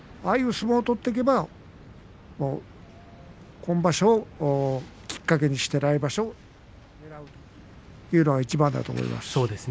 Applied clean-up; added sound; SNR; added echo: none; none; none; none.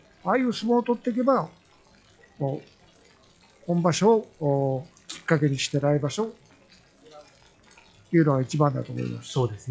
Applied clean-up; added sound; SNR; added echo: classical method log-MMSE.